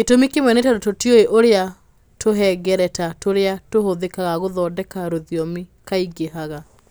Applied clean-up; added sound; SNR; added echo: none; none; none; none.